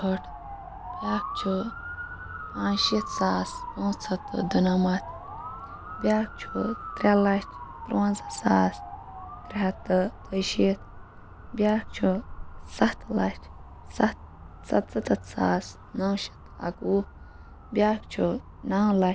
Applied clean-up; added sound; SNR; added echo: none; Motor vehicle (road) / Siren; 12 dB; none.